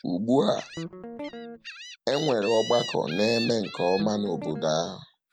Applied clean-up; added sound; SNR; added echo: none; Guitar + Gull, seagull; 11 dB; none.